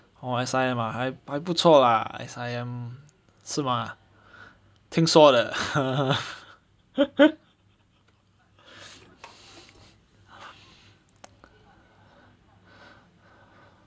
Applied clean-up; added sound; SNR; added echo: none; none; none; none.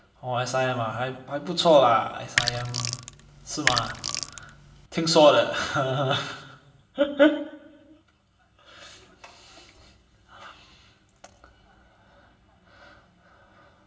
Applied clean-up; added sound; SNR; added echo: none; Sink (filling or washing); 3 dB; reverberation time 1.3 s.